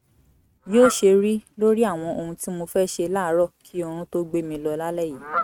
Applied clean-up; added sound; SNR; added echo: neural mask model RNNoise.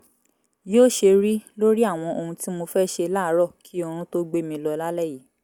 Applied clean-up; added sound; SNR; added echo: none; none; none; none.